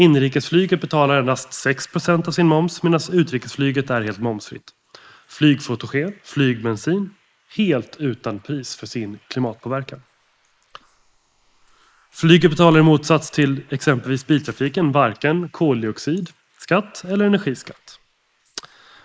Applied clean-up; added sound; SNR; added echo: neural mask model Resemble Enhance denoiser.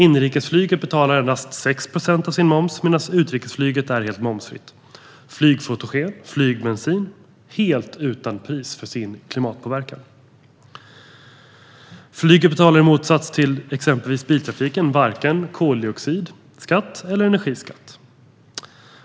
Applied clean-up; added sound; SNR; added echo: none; none; none; none.